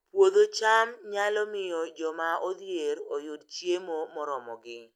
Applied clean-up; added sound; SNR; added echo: none; none; none; none.